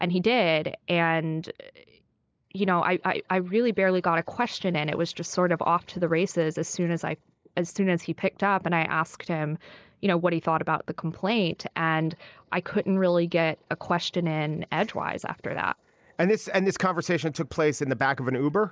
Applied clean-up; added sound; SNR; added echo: neural mask model Resemble Enhance denoiser.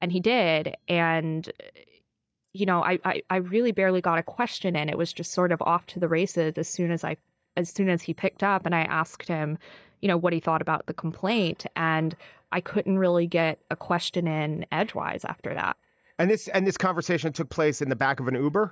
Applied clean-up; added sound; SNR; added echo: neural mask model DeepFilterNet 3.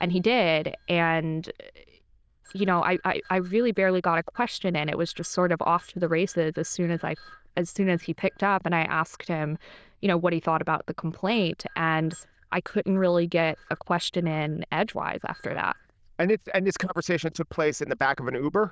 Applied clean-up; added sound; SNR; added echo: neural diffusion model UNIVERSE++.